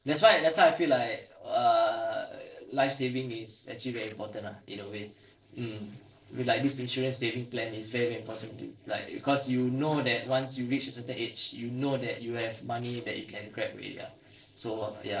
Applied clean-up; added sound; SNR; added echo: neural separator model SepFormer DNS4.